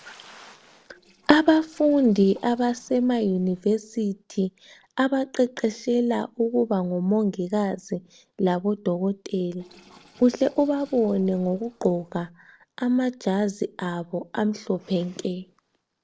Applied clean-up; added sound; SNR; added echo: neural separator model SepFormer DNS4.